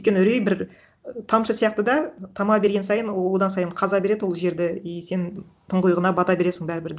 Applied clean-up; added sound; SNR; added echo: none; none; none; none.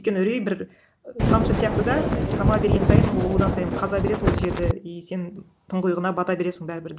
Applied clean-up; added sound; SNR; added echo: none; Wind; -5 dB; none.